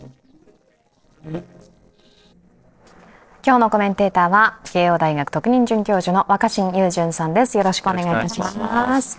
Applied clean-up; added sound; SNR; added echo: neural separator model SepFormer DNS4.